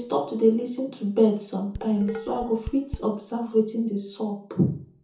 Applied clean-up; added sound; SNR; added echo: none; Dishes, pots, and pans; 12 dB; reverberation time 0.6 s.